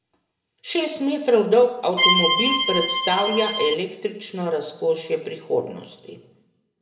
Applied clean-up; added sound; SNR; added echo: none; Accordion; -2 dB; reverberation time 0.8 s.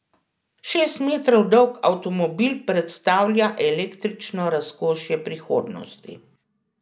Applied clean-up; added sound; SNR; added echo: none; none; none; none.